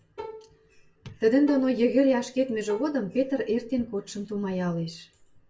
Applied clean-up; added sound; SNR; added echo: none; Bowed string instrument; 18 dB; reverberation time 0.2 s.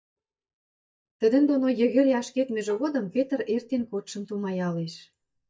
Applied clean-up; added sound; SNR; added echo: neural mask model DeepFilterNet 3.